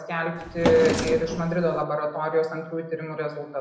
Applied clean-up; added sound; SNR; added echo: none; Drawer open or close; 3 dB; reverberation time 0.8 s.